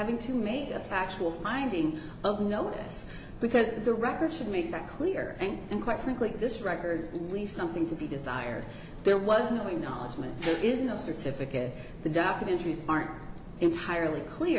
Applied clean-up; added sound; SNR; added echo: none; none; none; none.